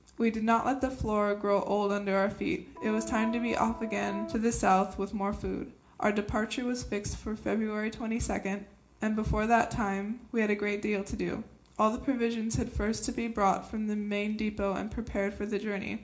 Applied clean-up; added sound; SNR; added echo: none; Organ; 10 dB; reverberation time 0.4 s.